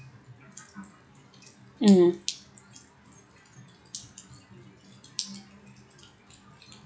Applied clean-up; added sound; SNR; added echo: classical method log-MMSE.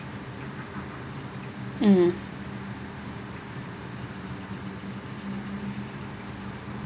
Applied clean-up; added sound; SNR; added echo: none; none; none; none.